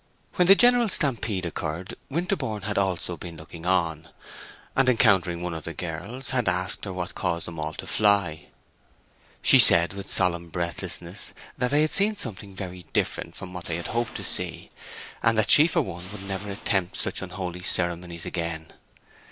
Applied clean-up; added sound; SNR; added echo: none; Tools; 18 dB; none.